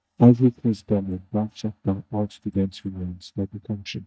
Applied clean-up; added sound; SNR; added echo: neural mask model DeepFilterNet 3.